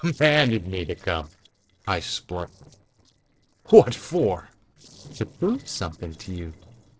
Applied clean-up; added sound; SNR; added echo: neural separator model SepFormer DNS4.